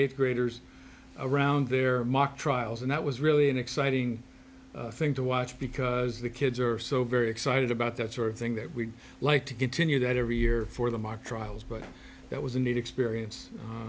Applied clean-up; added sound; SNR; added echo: none; none; none; none.